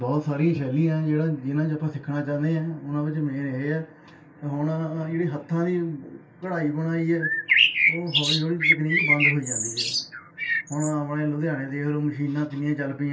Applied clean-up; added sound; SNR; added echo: none; Bird; -3 dB; reverberation time 0.2 s.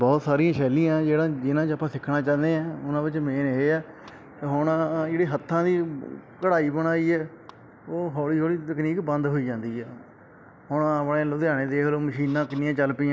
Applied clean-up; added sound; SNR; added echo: none; none; none; none.